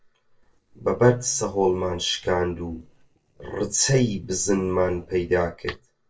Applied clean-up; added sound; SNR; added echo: neural separator model SepFormer DNS4.